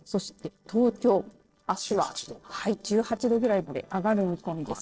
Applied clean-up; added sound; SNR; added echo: neural separator model SepFormer DNS4.